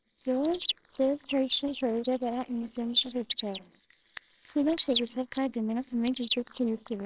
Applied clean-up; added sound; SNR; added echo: neural separator model SepFormer WHAMR!.